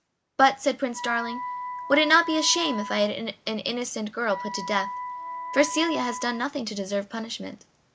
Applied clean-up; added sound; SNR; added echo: none; Wind instrument, woodwind instrument; 9 dB; none.